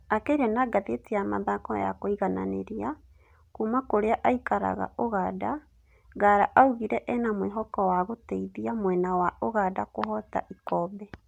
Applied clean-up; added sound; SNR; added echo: none; none; none; none.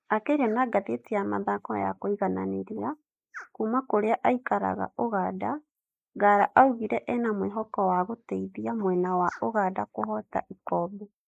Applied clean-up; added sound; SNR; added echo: neural mask model Resemble Enhance denoiser.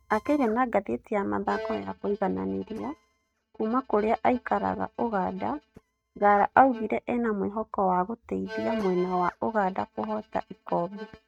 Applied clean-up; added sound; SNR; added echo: neural mask model RNNoise.